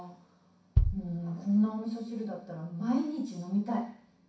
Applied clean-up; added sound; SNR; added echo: none; Bass drum; 0 dB; reverberation time 0.6 s.